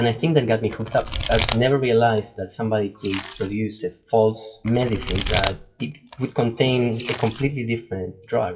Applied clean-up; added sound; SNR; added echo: classical method WPE with log-MMSE.